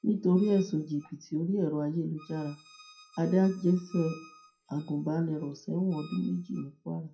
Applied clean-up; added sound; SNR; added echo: classical method WPE with log-MMSE.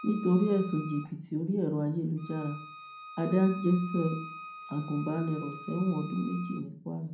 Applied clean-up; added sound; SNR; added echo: none; Bowed string instrument; 15 dB; reverberation time 0.5 s.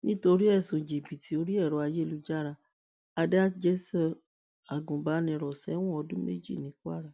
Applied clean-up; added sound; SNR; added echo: none; none; none; none.